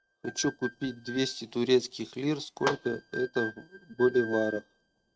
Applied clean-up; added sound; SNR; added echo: neural mask model RNNoise.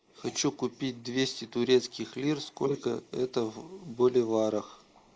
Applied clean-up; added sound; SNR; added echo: neural mask model Resemble Enhance denoiser.